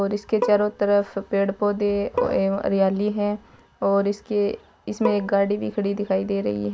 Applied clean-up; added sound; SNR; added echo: none; Bowed string instrument; 11 dB; none.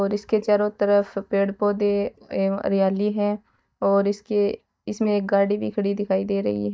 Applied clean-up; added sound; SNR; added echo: neural mask model DeepFilterNet 3.